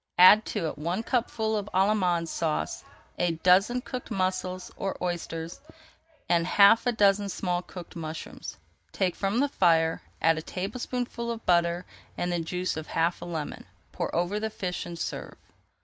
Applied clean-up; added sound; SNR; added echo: none; none; none; none.